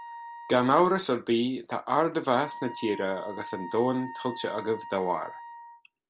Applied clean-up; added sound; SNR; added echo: none; Wind instrument, woodwind instrument; 14 dB; none.